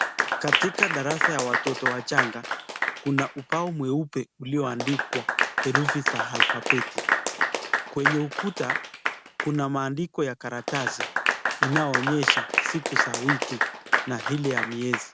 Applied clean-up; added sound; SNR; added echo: none; Applause / Clapping; -2 dB; none.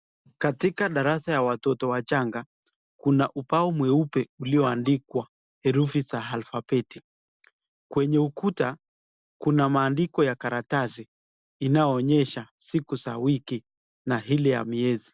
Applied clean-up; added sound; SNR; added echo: none; none; none; none.